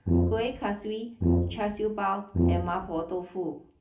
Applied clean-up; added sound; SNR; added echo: none; Brass instrument; -3 dB; reverberation time 0.3 s.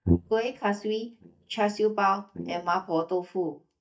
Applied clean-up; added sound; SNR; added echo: neural mask model DeepFilterNet 3.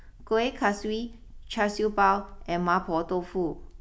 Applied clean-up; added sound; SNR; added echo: none; none; none; none.